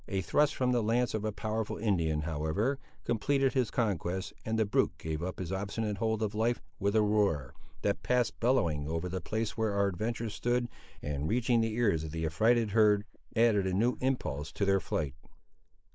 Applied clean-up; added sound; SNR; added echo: neural mask model Resemble Enhance denoiser.